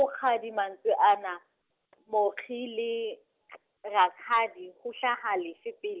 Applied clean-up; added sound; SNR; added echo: none; none; none; none.